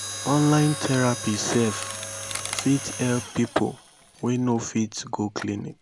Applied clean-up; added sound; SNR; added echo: none; Mechanisms; 10 dB; none.